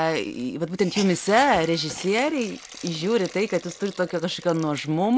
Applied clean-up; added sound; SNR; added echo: none; Hiss + Printer; 17 dB; none.